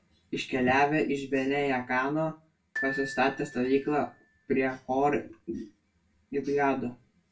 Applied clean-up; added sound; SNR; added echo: none; Glockenspiel; 13 dB; reverberation time 0.2 s.